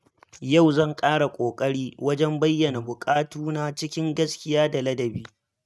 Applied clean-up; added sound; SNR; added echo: neural mask model RNNoise.